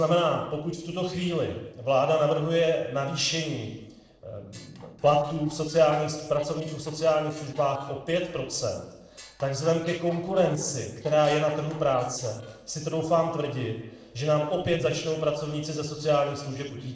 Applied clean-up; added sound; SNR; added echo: neural separator model SepFormer DNS4.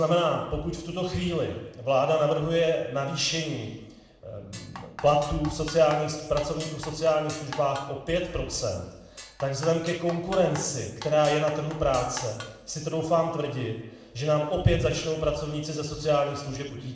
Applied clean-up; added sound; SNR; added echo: none; Drum kit; 16 dB; reverberation time 0.8 s.